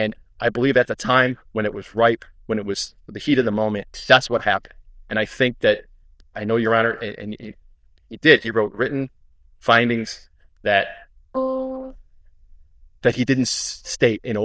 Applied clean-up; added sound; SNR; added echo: neural diffusion model UNIVERSE++.